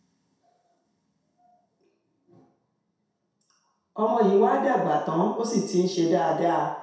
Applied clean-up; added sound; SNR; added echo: none; none; none; reverberation time 0.7 s.